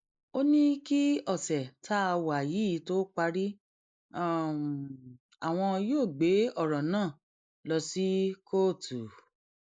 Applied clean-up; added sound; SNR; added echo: neural mask model Resemble Enhance denoiser.